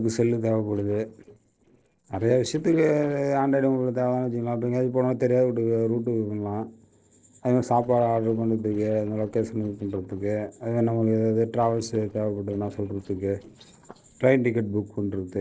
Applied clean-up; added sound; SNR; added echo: neural separator model SepFormer DNS4.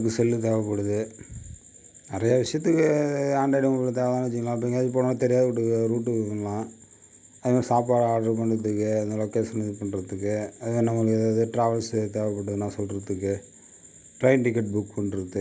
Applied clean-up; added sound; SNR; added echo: none; none; none; none.